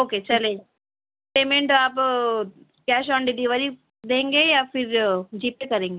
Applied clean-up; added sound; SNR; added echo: none; none; none; none.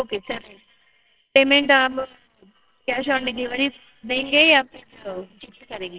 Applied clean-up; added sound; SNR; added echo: neural separator model SepFormer WHAMR!.